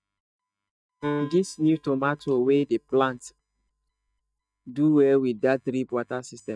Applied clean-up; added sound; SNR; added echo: neural mask model DeepFilterNet 3.